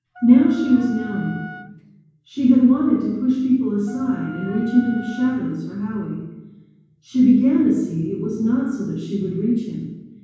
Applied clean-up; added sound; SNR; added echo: none; Wind instrument, woodwind instrument; 19 dB; reverberation time 1.2 s.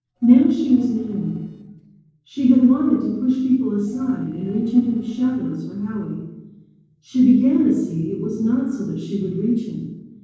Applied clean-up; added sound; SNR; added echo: neural separator model SepFormer DNS4.